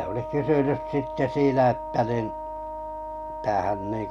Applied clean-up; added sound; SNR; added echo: none; Wind instrument, woodwind instrument; 8 dB; none.